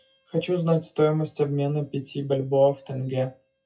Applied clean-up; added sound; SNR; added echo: classical method WPE with log-MMSE.